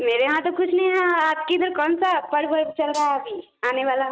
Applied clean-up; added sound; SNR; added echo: neural mask model RNNoise.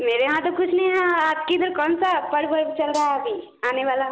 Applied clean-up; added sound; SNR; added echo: none; Hi-hat; 19 dB; none.